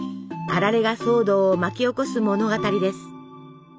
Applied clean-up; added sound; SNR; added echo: none; none; none; none.